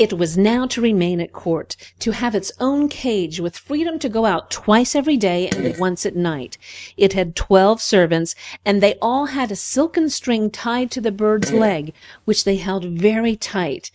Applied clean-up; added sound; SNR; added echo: neural mask model RNNoise.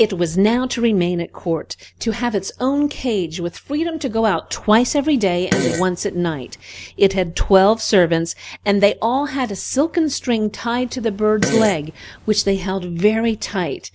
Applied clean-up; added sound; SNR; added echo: none; Fart; 8 dB; none.